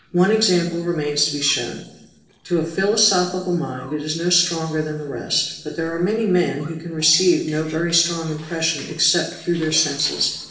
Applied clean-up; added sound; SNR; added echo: neural separator model SepFormer DNS4.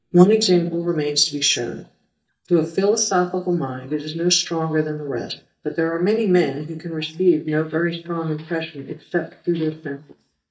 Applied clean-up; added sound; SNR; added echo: neural mask model DeepFilterNet 3.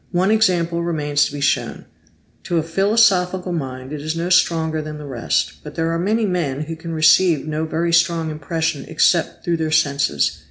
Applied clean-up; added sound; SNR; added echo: none; none; none; none.